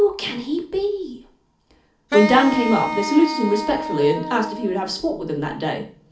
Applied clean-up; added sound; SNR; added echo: none; Wind instrument, woodwind instrument; 6 dB; reverberation time 0.4 s.